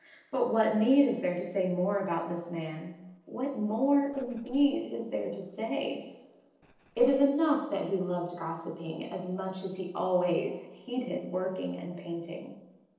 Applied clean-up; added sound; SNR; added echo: neural separator model SepFormer DNS4.